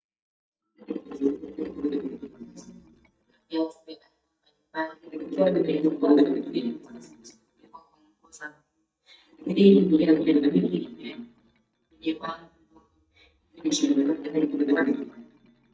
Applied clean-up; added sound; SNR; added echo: neural mask model DeepFilterNet 3.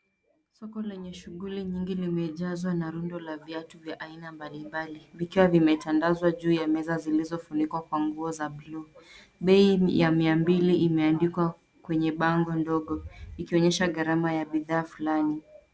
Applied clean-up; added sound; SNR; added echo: none; none; none; none.